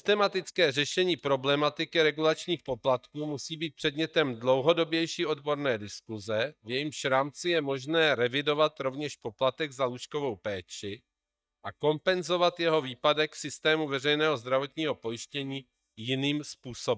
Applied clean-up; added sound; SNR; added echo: neural mask model DeepFilterNet 3.